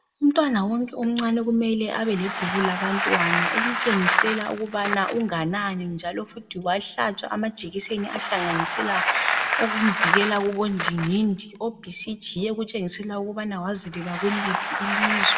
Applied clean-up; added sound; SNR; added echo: none; Bicycle; 3 dB; reverberation time 0.9 s.